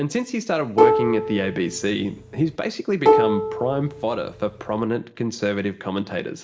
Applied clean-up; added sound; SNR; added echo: none; Plucked string instrument; -3 dB; reverberation time 0.6 s.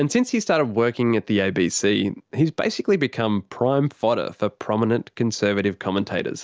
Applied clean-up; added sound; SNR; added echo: none; none; none; none.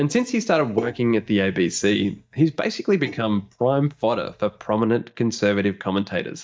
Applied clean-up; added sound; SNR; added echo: neural mask model DeepFilterNet 3.